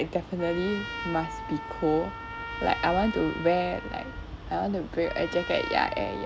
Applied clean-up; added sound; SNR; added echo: none; Trumpet; 10 dB; none.